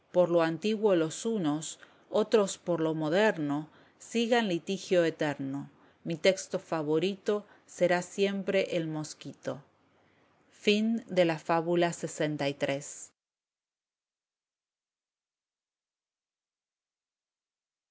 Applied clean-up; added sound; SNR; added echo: none; none; none; none.